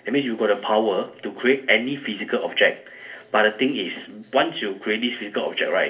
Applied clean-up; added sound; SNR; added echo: none; none; none; reverberation time 0.3 s.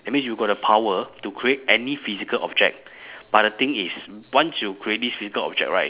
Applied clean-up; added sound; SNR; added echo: none; none; none; none.